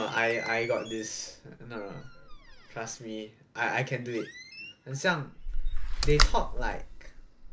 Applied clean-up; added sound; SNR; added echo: none; Slam; -2 dB; none.